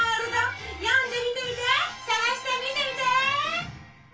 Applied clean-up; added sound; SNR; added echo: none; none; none; reverberation time 0.2 s.